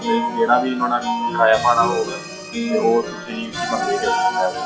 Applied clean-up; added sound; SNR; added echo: classical method log-MMSE.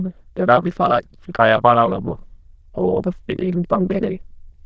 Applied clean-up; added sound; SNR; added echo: neural diffusion model UNIVERSE++.